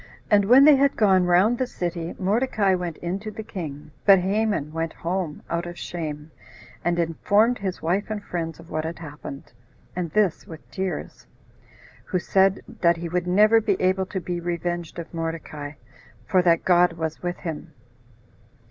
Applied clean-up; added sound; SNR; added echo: none; none; none; none.